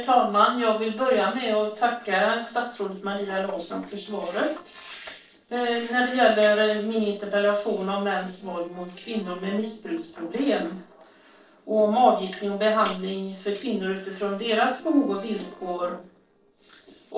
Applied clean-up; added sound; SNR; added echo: neural separator model SepFormer DNS4.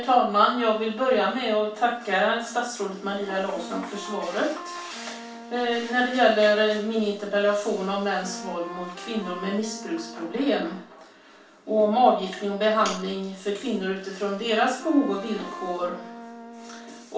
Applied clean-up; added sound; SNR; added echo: none; Wind instrument, woodwind instrument; 15 dB; reverberation time 0.3 s.